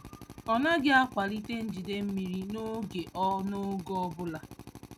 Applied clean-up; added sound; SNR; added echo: none; Drill; 16 dB; none.